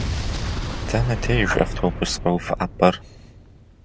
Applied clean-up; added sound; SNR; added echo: none; Explosion; 4 dB; none.